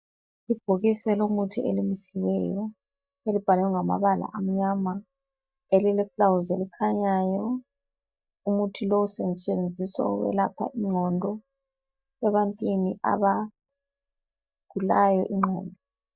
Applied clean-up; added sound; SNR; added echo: neural mask model DeepFilterNet 3.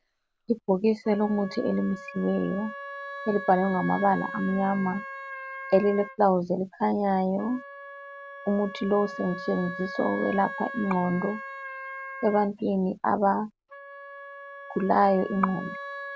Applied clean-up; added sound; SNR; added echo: none; Wind instrument, woodwind instrument; 13 dB; none.